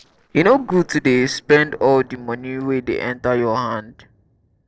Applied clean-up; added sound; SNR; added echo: neural separator model SepFormer DNS4.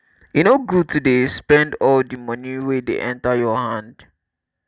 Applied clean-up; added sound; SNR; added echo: none; none; none; none.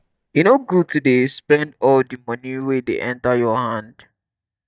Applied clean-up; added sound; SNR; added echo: neural mask model DeepFilterNet 3.